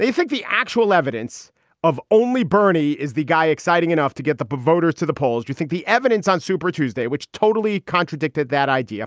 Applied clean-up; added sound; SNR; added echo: none; none; none; none.